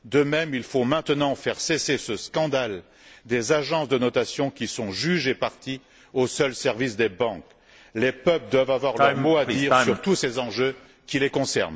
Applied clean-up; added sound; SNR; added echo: none; none; none; none.